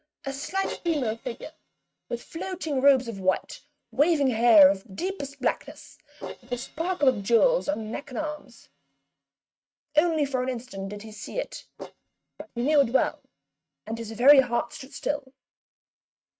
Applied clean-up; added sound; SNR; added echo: neural mask model RNNoise.